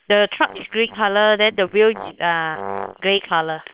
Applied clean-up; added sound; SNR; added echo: neural separator model SepFormer WHAM!.